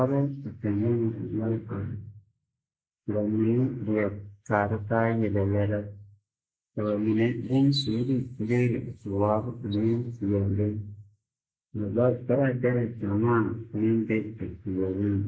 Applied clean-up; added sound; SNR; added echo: neural mask model Resemble Enhance denoiser.